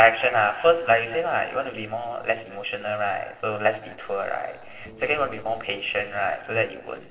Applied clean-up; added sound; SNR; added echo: neural separator model SepFormer DNS4.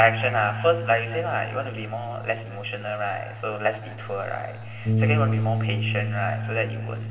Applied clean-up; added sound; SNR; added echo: none; Bass guitar; 2 dB; reverberation time 1.8 s.